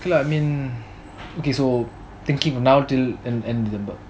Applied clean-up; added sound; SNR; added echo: none; none; none; none.